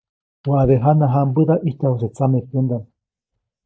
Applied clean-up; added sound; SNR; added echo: neural mask model DeepFilterNet 3.